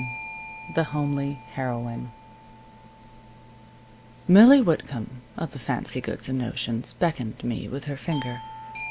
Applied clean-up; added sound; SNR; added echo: none; Bell / Doorbell; 17 dB; none.